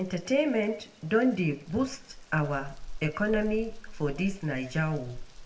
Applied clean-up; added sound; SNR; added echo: none; Rain; 12 dB; reverberation time 0.5 s.